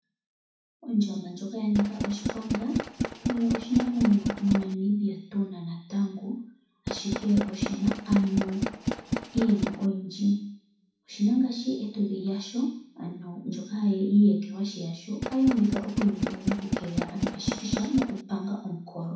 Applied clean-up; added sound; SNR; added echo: none; Tools; 3 dB; reverberation time 0.6 s.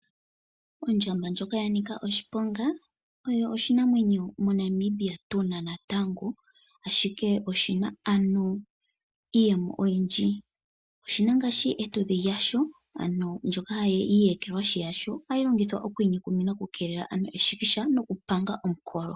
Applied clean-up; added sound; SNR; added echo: none; none; none; none.